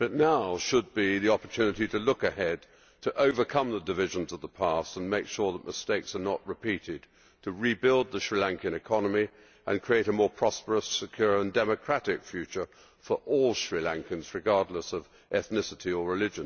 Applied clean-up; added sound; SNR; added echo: none; none; none; none.